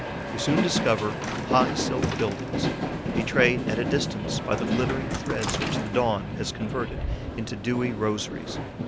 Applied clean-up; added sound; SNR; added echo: none; Train; 0 dB; none.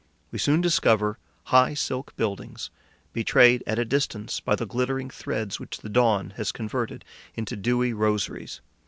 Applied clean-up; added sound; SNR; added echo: none; none; none; none.